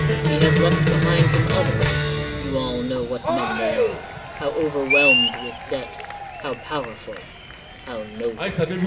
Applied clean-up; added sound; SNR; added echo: none; Cheering; -5 dB; reverberation time 0.2 s.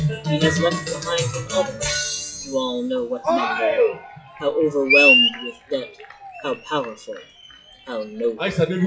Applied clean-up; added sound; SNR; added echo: classical method WPE with log-MMSE.